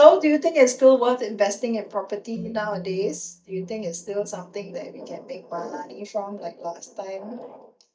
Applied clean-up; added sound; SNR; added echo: neural mask model DeepFilterNet 3.